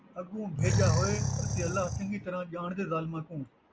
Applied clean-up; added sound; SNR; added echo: none; Animal; -4 dB; none.